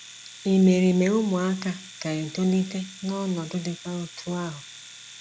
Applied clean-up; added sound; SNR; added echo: none; Domestic sounds, home sounds; 18 dB; none.